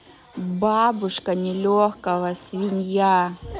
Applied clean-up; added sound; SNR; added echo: none; none; none; none.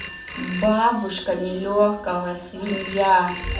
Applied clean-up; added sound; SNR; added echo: none; Telephone; 15 dB; reverberation time 0.4 s.